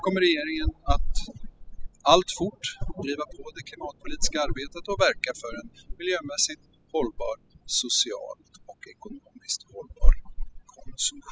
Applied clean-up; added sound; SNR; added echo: classical method spectral subtraction.